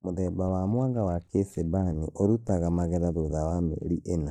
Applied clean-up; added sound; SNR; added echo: neural mask model DeepFilterNet 3.